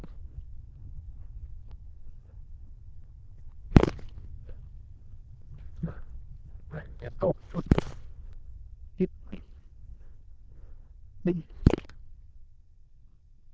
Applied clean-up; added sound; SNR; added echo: neural diffusion model UNIVERSE++.